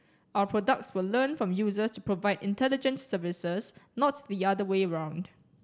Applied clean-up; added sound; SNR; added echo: none; none; none; none.